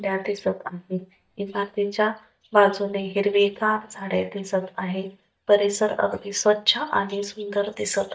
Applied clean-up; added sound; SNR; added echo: neural mask model DeepFilterNet 3.